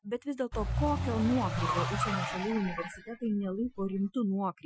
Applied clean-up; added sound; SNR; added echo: classical method Wiener filter.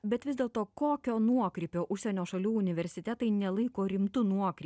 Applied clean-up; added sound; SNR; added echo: none; none; none; none.